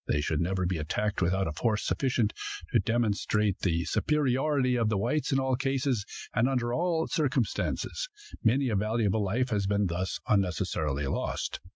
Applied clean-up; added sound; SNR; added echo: none; none; none; none.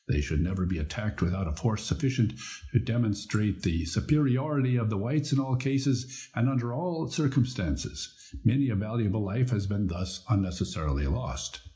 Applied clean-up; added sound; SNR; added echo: none; none; none; reverberation time 0.4 s.